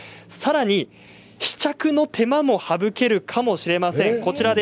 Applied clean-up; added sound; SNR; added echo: none; none; none; none.